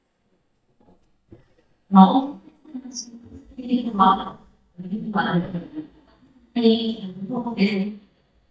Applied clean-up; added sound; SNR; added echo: neural mask model DeepFilterNet 3.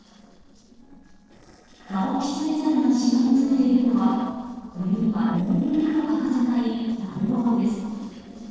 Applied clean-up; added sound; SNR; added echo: neural separator model SepFormer DNS4.